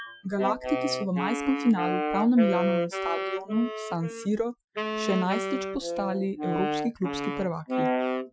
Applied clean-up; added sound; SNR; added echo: classical method Wiener filter.